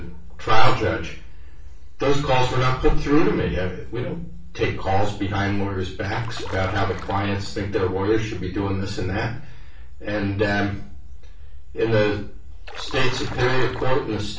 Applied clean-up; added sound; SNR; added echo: none; Stream; 17 dB; reverberation time 0.3 s.